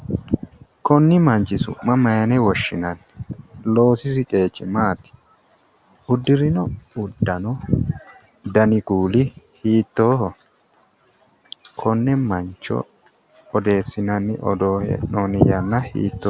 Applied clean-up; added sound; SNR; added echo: none; none; none; none.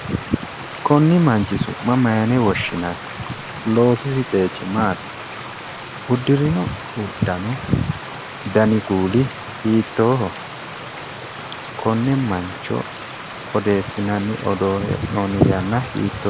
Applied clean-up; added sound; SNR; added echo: none; Stream; 12 dB; none.